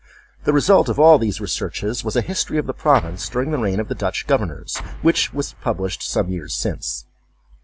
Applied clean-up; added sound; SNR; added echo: none; Explosion; 17 dB; none.